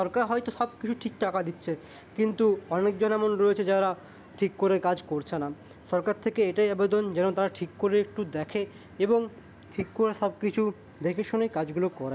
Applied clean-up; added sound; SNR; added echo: none; none; none; none.